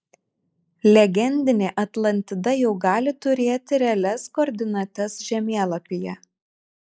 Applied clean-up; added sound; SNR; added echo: neural mask model Resemble Enhance denoiser.